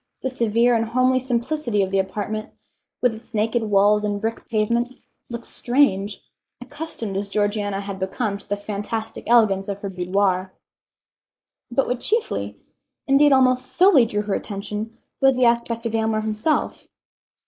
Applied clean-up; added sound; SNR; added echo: neural mask model Resemble Enhance denoiser.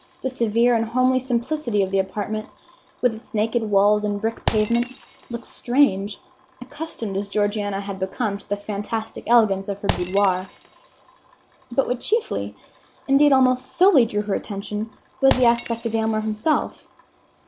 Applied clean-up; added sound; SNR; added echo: none; Shatter; 14 dB; none.